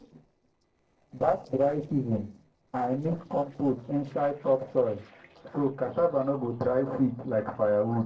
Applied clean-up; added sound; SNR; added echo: neural separator model SepFormer DNS4.